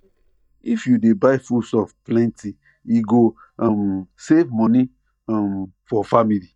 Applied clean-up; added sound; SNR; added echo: neural mask model DeepFilterNet 3.